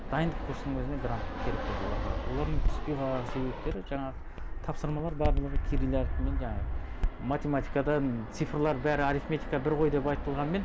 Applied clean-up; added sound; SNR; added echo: none; Fixed-wing aircraft, airplane; 0 dB; none.